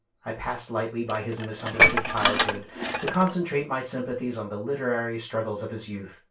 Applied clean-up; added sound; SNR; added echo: none; Dishes, pots, and pans; -4 dB; reverberation time 0.2 s.